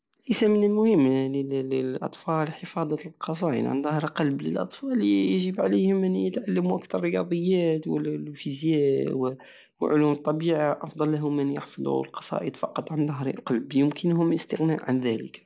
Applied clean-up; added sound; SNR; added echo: none; none; none; none.